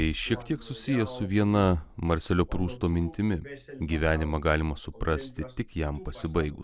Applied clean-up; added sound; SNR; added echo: none; none; none; none.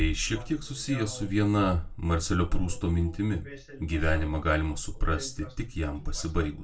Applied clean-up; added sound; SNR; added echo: none; none; none; reverberation time 0.2 s.